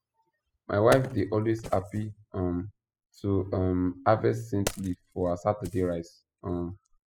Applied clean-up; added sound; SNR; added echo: classical method spectral subtraction.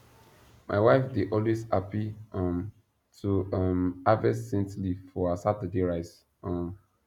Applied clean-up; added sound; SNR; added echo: none; none; none; none.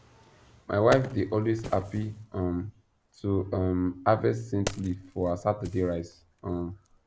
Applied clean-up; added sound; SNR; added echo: none; Wood; 15 dB; none.